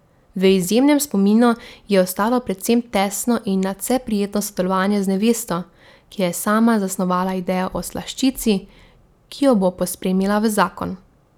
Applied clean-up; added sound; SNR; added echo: none; none; none; none.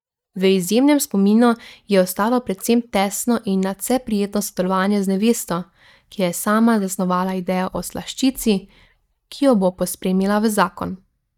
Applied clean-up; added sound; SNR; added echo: neural mask model DeepFilterNet 3.